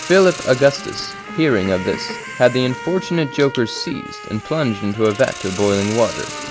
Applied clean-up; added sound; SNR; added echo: none; Hiss + Trumpet; 12 dB; none.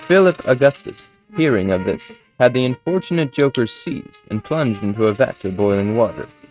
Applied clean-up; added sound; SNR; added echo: neural mask model RNNoise.